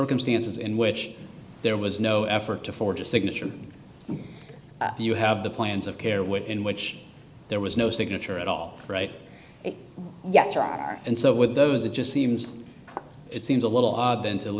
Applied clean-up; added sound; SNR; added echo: none; Tambourine; 12 dB; none.